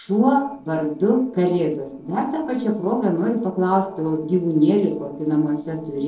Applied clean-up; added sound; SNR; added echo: neural separator model SepFormer DNS4.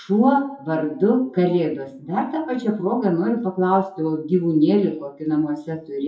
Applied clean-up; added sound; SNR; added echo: classical method WPE with log-MMSE.